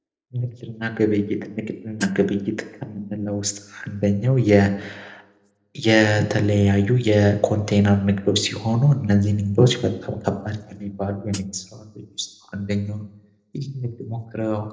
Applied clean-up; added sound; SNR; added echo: neural separator model SepFormer DNS4.